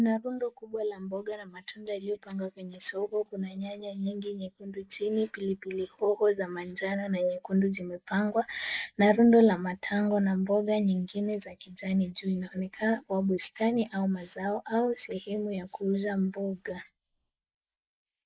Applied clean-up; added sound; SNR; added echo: neural mask model Resemble Enhance denoiser.